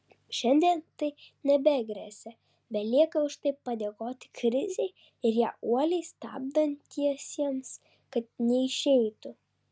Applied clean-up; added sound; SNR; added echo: none; none; none; none.